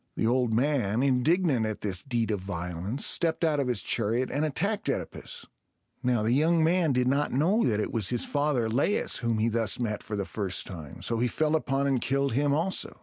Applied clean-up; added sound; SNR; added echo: none; none; none; none.